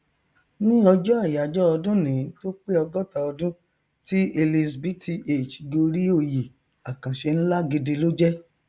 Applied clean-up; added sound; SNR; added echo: none; none; none; none.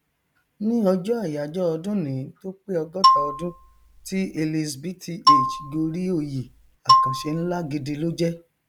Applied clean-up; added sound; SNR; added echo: none; Marimba, xylophone; -4 dB; none.